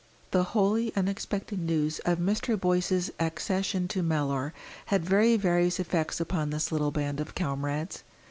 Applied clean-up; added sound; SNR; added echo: none; none; none; none.